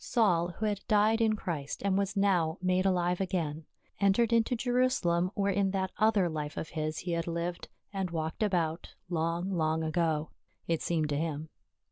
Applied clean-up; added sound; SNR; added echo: none; none; none; none.